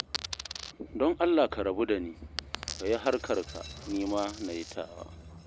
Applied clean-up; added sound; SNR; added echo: none; Coin (dropping) + Train; 11 dB; none.